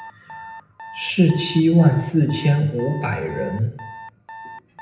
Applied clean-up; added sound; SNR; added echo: none; Alarm; 18 dB; reverberation time 0.8 s.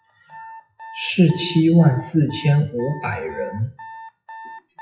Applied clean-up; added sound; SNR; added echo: classical method WPE with log-MMSE.